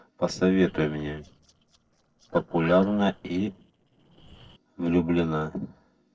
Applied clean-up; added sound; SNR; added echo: neural separator model SepFormer DNS4.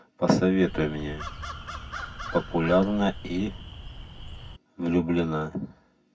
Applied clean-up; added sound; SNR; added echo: none; Crow; 10 dB; reverberation time 0.4 s.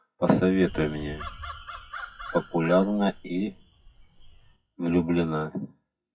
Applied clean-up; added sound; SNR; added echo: classical method WPE with log-MMSE.